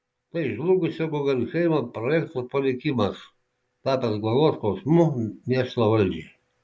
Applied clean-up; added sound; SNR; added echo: none; none; none; none.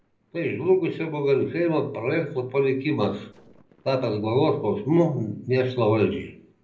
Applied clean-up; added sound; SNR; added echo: neural separator model SepFormer DNS4.